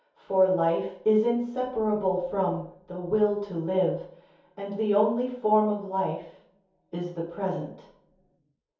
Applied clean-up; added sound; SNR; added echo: none; none; none; reverberation time 0.6 s.